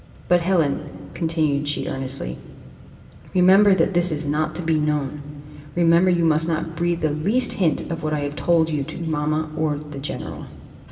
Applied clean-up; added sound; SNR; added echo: none; Mechanisms; 20 dB; reverberation time 1.7 s.